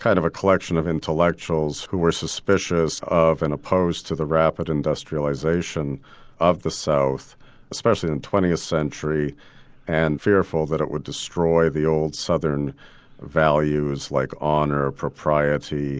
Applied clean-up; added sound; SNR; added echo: none; none; none; none.